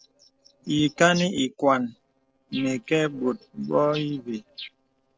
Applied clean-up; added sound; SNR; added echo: neural separator model SepFormer DNS4.